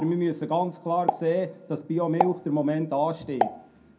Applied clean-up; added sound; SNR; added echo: none; Explosion; 6 dB; reverberation time 0.2 s.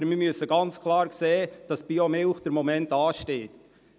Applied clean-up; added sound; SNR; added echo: none; none; none; none.